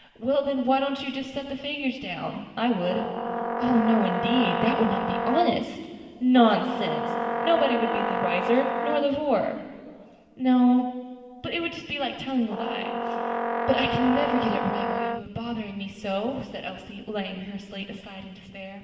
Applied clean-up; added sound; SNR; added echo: none; Brass instrument; 2 dB; reverberation time 2.4 s.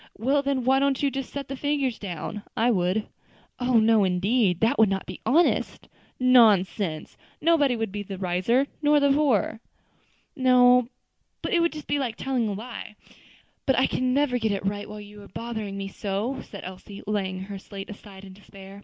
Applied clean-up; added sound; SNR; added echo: none; none; none; none.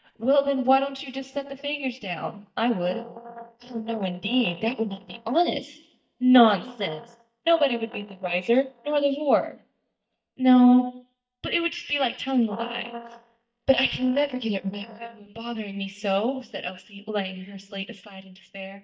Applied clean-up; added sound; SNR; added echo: neural mask model DeepFilterNet 3.